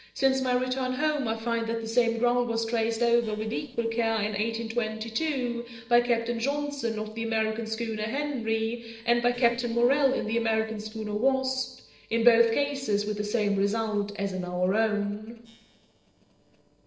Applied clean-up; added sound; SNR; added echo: neural separator model SepFormer DNS4.